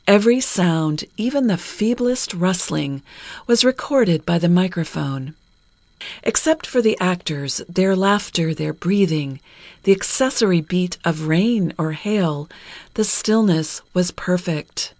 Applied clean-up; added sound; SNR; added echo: none; none; none; none.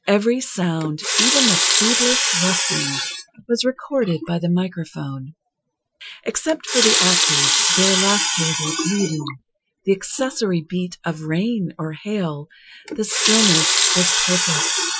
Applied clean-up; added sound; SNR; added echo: classical method Wiener filter.